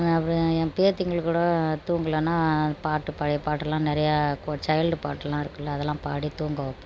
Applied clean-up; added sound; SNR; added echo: none; none; none; none.